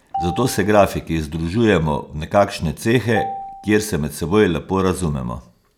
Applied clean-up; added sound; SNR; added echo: none; Marimba, xylophone; 14 dB; none.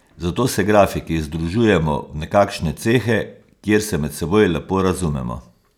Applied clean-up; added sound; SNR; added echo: none; none; none; none.